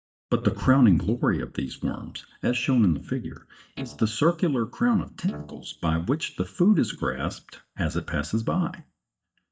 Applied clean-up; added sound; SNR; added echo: neural mask model DeepFilterNet 3.